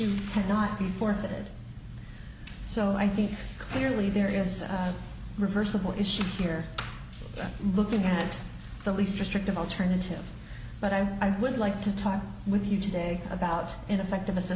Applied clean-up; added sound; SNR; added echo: none; none; none; none.